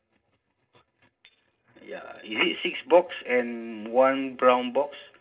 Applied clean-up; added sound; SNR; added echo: neural separator model SepFormer DNS4.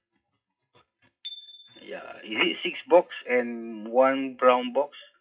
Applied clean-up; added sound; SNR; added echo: classical method WPE with log-MMSE.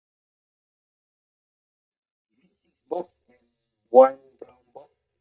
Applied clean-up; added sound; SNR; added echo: neural mask model DeepFilterNet 3.